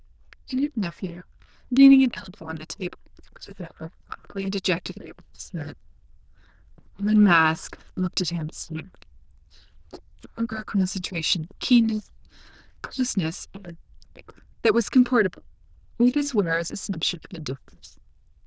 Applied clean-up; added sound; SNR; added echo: neural diffusion model UNIVERSE++.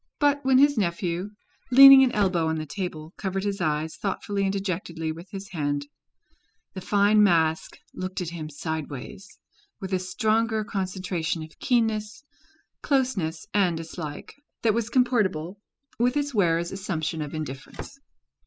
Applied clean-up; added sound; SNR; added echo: classical method spectral subtraction.